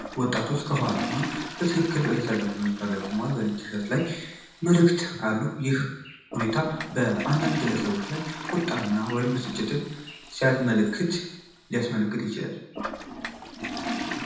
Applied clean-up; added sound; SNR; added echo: none; Toilet flush; 10 dB; reverberation time 0.8 s.